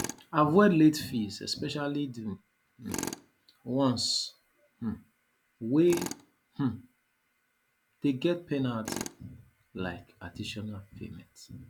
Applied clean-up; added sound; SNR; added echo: none; Tools; 15 dB; none.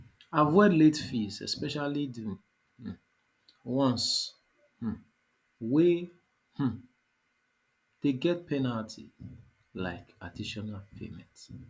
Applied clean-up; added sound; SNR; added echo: none; none; none; none.